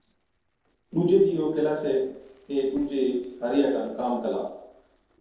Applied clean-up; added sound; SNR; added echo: neural separator model SepFormer DNS4.